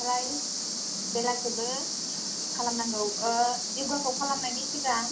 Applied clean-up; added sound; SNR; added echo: none; Cricket; 0 dB; reverberation time 0.2 s.